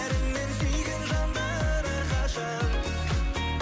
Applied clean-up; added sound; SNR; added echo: none; none; none; none.